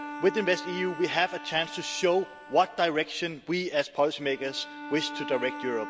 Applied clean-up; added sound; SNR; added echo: none; Bowed string instrument; 12 dB; none.